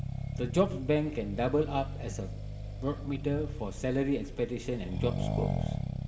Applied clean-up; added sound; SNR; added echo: none; Accelerating, revving, vroom; 3 dB; reverberation time 1.6 s.